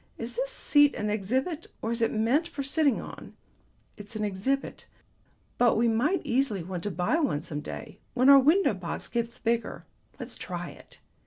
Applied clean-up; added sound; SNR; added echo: none; none; none; none.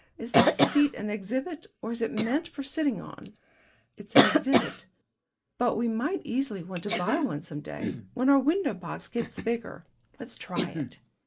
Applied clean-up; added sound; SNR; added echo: neural mask model Resemble Enhance denoiser.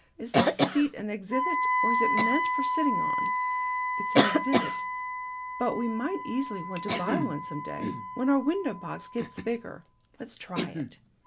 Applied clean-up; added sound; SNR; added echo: none; Wind instrument, woodwind instrument + Cough; -3 dB; none.